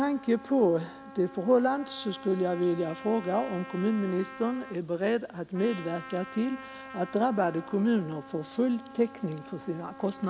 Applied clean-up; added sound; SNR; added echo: none; Trumpet; 16 dB; none.